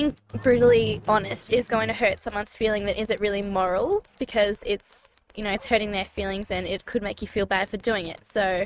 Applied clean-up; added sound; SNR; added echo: neural mask model RNNoise.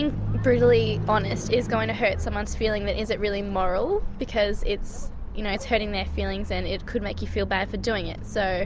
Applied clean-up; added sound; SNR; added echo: none; none; none; none.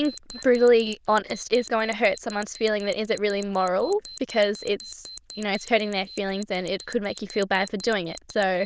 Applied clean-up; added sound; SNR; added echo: neural diffusion model UNIVERSE++.